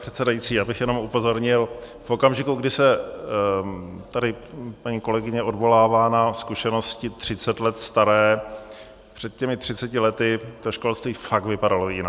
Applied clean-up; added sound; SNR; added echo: none; none; none; none.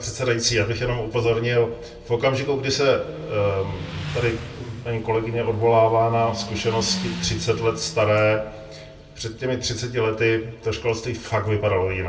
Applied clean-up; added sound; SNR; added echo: none; Motorcycle; 14 dB; reverberation time 0.3 s.